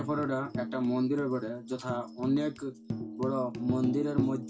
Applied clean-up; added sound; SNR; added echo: none; Tambourine; 7 dB; reverberation time 0.2 s.